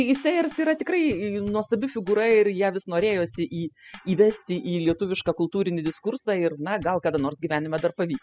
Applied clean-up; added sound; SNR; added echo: classical method spectral subtraction.